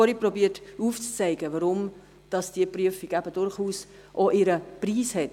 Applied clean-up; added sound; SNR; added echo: none; none; none; none.